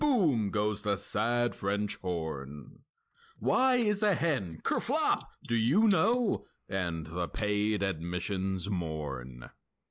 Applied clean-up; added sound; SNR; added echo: neural mask model Resemble Enhance denoiser.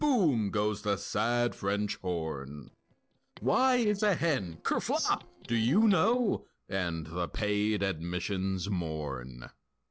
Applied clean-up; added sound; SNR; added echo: neural separator model SepFormer DNS4.